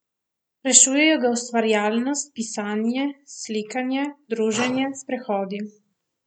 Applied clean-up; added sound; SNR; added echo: none; none; none; none.